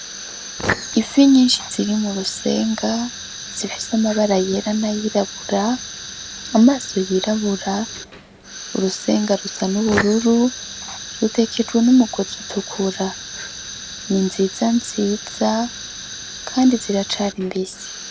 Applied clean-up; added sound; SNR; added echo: none; Fire; 11 dB; none.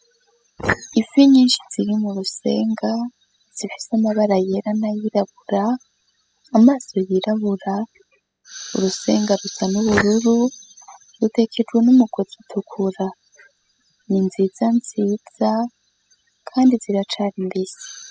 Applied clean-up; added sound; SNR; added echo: classical method spectral subtraction.